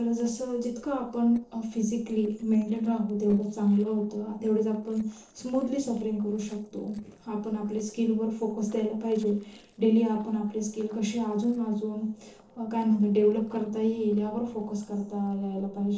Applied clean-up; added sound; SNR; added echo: neural separator model SepFormer DNS4.